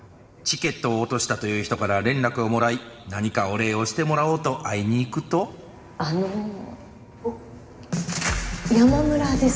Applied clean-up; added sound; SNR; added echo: none; none; none; reverberation time 1.8 s.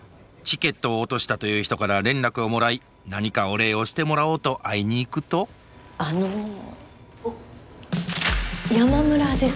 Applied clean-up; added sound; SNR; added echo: none; none; none; none.